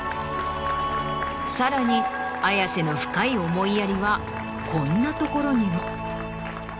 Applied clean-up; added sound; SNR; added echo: none; Applause; 14 dB; none.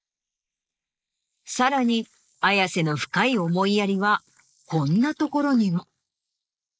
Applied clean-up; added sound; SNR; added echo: neural mask model Resemble Enhance denoiser.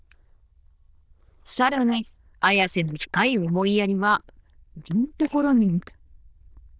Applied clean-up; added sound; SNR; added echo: neural diffusion model UNIVERSE++.